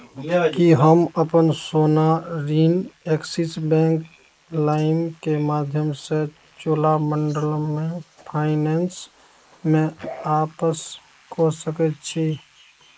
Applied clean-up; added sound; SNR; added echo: neural mask model Resemble Enhance denoiser.